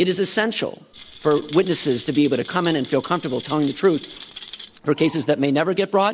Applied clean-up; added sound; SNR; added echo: none; Rattle; 19 dB; none.